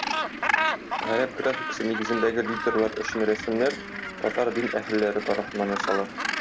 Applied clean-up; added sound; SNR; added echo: none; Gull, seagull; 3 dB; none.